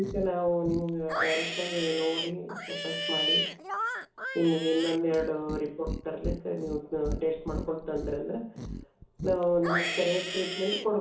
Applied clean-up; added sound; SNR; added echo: none; Livestock, farm animals, working animals; 4 dB; reverberation time 0.8 s.